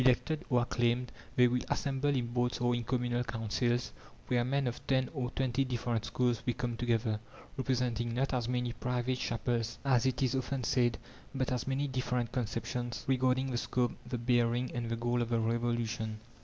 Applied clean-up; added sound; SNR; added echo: none; none; none; none.